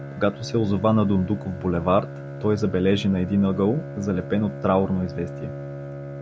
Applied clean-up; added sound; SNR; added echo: none; Bowed string instrument; 11 dB; none.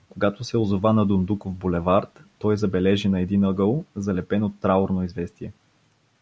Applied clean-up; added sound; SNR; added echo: none; none; none; none.